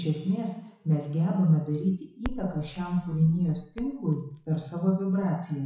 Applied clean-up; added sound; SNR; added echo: classical method WPE with log-MMSE.